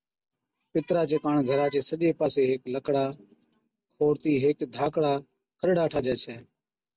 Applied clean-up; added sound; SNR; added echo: none; none; none; none.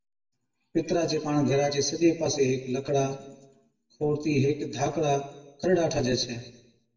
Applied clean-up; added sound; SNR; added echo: none; none; none; reverberation time 0.9 s.